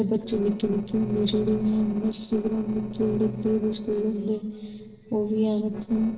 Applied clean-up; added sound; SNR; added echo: neural separator model SepFormer DNS4.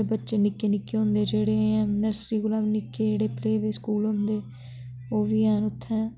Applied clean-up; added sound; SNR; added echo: none; none; none; none.